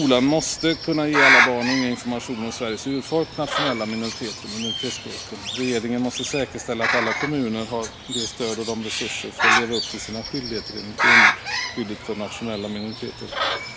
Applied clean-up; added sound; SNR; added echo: none; Bird; -1 dB; none.